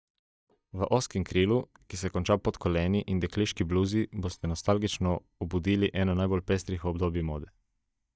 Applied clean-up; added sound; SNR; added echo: neural mask model DeepFilterNet 3.